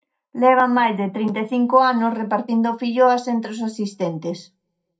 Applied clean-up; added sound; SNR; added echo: none; none; none; reverberation time 0.2 s.